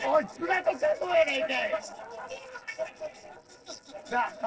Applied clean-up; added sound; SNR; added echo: neural separator model SepFormer DNS4.